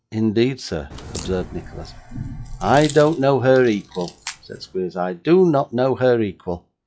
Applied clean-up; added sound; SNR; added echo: classical method log-MMSE.